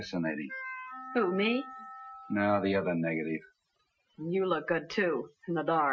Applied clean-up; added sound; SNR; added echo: classical method Wiener filter.